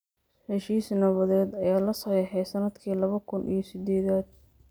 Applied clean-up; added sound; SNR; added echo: none; none; none; none.